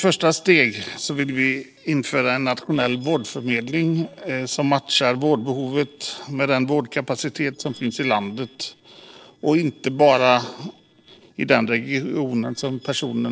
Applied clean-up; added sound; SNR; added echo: neural separator model SepFormer DNS4.